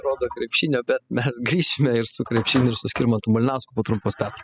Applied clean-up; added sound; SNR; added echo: classical method spectral subtraction.